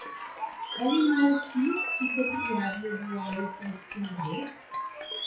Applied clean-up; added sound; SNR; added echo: classical method WPE with log-MMSE.